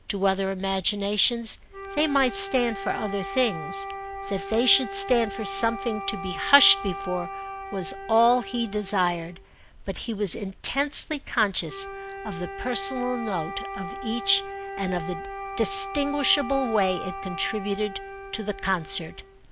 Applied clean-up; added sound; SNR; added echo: none; Wind instrument, woodwind instrument; 12 dB; none.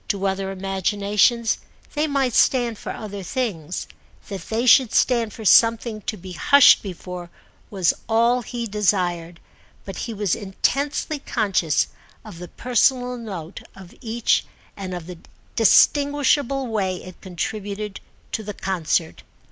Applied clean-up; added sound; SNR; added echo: none; none; none; none.